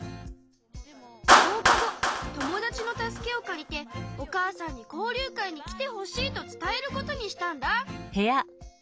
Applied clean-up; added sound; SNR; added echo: none; Clapping; -1 dB; none.